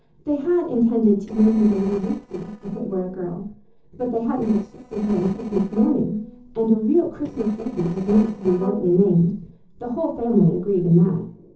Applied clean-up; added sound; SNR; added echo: neural separator model SepFormer DNS4.